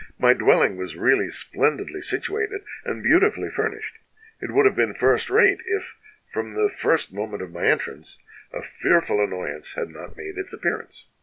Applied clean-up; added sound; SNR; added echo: none; none; none; none.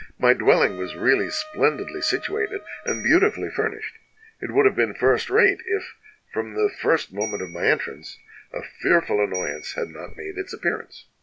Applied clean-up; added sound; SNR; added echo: none; Bell + Wind instrument, woodwind instrument; 16 dB; none.